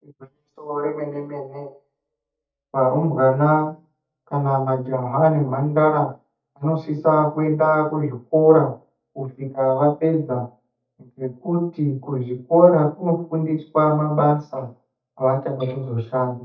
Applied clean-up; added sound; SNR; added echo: neural mask model DeepFilterNet 3.